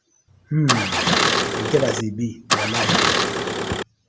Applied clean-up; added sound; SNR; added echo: none; Engine starting; -4 dB; none.